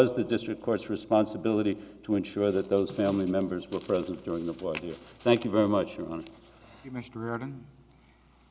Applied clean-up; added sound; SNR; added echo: none; none; none; none.